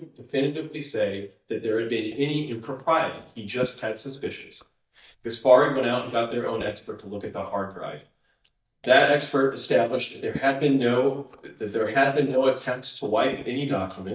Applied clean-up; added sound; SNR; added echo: neural mask model DeepFilterNet 3.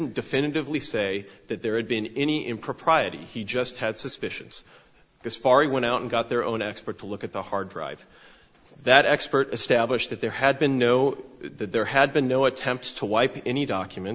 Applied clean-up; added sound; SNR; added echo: none; none; none; none.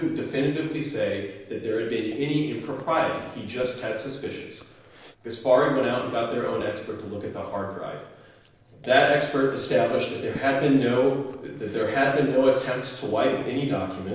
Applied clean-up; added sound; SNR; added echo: neural separator model SepFormer DNS4.